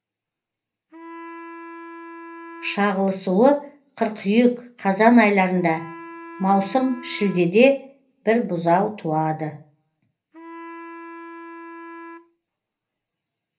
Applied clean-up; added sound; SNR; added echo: none; Wind instrument, woodwind instrument; 18 dB; reverberation time 0.3 s.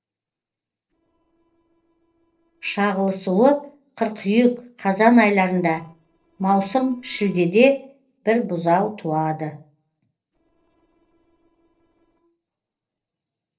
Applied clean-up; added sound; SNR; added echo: neural separator model SepFormer DNS4.